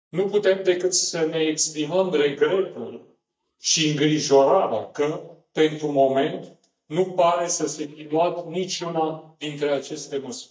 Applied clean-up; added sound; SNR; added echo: neural mask model DeepFilterNet 3.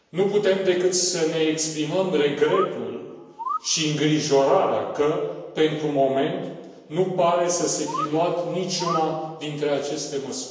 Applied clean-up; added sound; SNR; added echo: none; Bird; 12 dB; reverberation time 1.0 s.